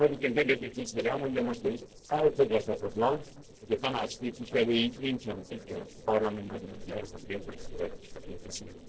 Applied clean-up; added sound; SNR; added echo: neural separator model SepFormer DNS4.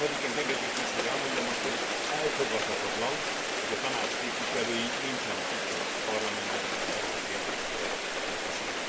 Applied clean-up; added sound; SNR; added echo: none; Rain; -5 dB; reverberation time 2.8 s.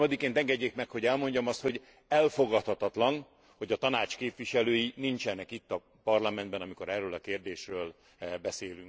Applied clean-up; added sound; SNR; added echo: none; none; none; none.